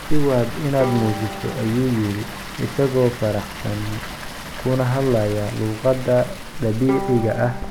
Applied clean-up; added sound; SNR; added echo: none; Bowed string instrument + Water; 9 dB; none.